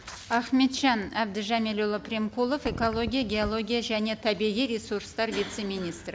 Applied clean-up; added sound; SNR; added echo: none; none; none; none.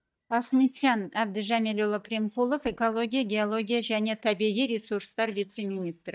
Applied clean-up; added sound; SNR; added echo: neural mask model DeepFilterNet 3.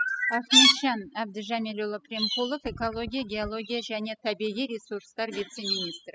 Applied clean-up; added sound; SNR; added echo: classical method spectral subtraction.